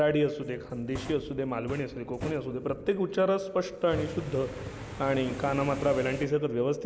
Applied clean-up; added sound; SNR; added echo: none; Fire; 13 dB; none.